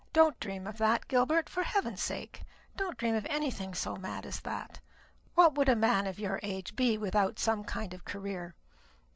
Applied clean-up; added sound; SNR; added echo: none; none; none; none.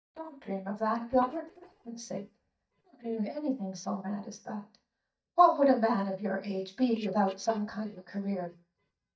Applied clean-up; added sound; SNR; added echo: neural mask model DeepFilterNet 3.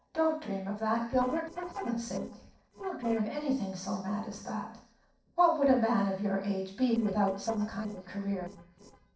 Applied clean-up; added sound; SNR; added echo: neural separator model SepFormer DNS4.